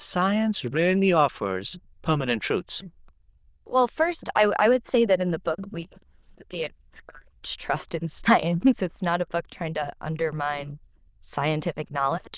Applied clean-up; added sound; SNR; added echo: neural diffusion model UNIVERSE++.